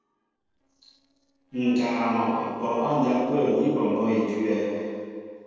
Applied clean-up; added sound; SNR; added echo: neural separator model SepFormer DNS4.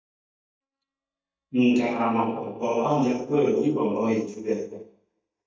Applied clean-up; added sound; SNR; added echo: neural mask model DeepFilterNet 3.